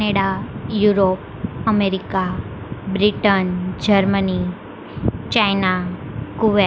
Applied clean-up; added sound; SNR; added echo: none; none; none; none.